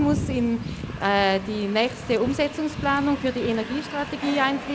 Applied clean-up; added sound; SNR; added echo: none; Train; 9 dB; none.